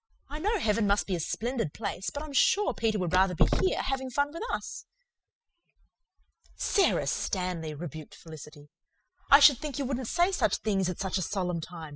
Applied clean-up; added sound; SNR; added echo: classical method spectral subtraction.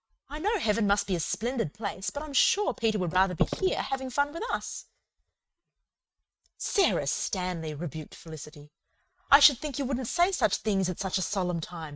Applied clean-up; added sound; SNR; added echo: neural mask model RNNoise.